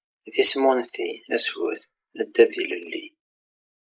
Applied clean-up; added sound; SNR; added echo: neural mask model Resemble Enhance denoiser.